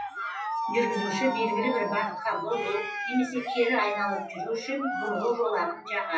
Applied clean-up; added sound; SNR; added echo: classical method WPE with log-MMSE.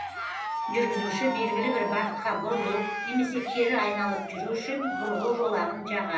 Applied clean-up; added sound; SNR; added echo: none; Cheering; 5 dB; reverberation time 0.6 s.